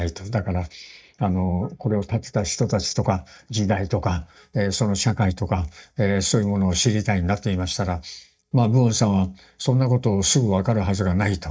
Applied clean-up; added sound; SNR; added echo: neural mask model DeepFilterNet 3.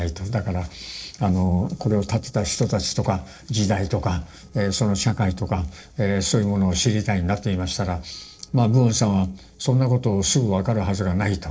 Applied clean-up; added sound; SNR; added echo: neural separator model SepFormer DNS4.